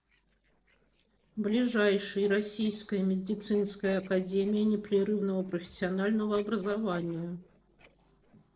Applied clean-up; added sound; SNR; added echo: neural separator model SepFormer DNS4.